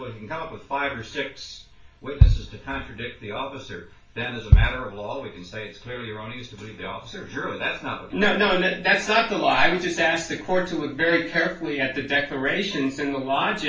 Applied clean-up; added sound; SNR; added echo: none; Bass drum; -2 dB; reverberation time 0.3 s.